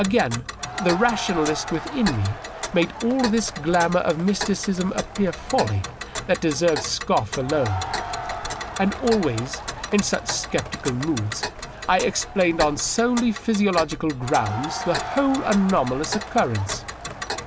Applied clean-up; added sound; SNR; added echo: none; Crowd + Tick; 8 dB; none.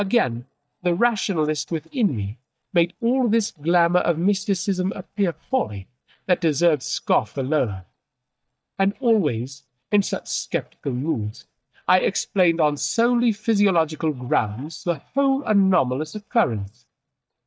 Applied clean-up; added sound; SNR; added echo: neural mask model DeepFilterNet 3.